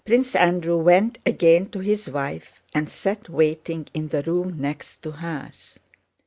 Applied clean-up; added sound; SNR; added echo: none; none; none; none.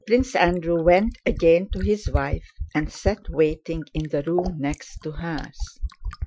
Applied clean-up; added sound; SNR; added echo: classical method Wiener filter.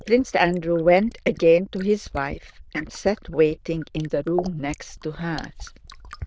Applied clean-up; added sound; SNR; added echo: neural diffusion model UNIVERSE++.